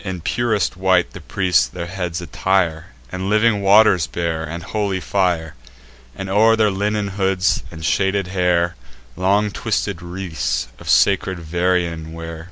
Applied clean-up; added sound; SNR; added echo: none; none; none; none.